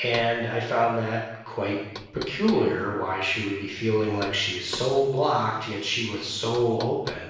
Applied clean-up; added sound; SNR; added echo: none; Knock; 18 dB; reverberation time 0.9 s.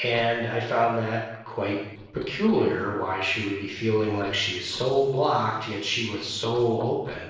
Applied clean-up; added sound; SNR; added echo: neural separator model SepFormer DNS4.